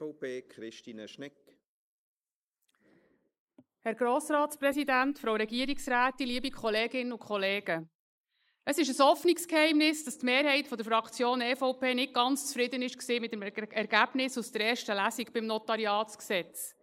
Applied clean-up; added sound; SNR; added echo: neural mask model Resemble Enhance denoiser.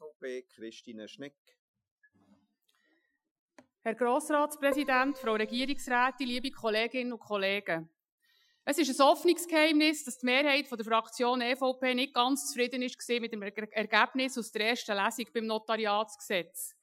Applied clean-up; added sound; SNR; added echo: classical method Wiener filter.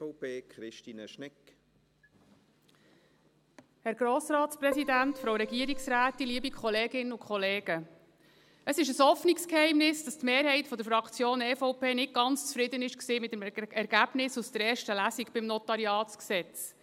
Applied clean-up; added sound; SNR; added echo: none; Keyboard (musical); 10 dB; none.